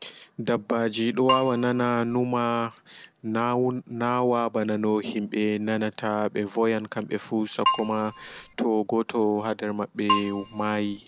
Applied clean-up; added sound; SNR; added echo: none; Keyboard (musical); 3 dB; none.